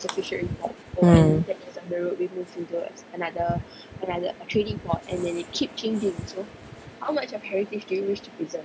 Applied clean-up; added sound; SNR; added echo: none; none; none; none.